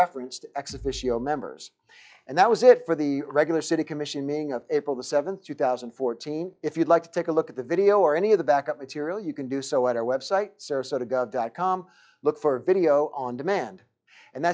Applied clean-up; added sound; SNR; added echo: classical method log-MMSE.